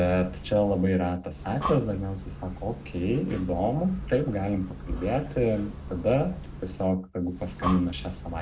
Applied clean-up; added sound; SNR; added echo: none; Breathing; 10 dB; reverberation time 0.3 s.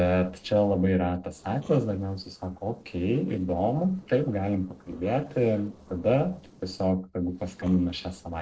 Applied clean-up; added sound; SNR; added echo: neural separator model SepFormer DNS4.